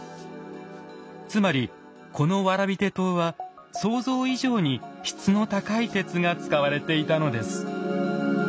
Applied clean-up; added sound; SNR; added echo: none; none; none; none.